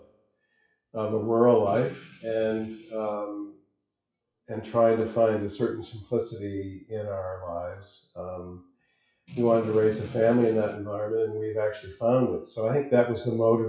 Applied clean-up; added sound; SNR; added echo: classical method WPE with log-MMSE.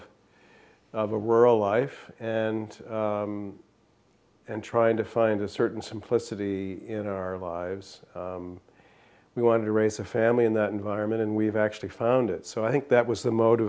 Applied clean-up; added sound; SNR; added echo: none; none; none; none.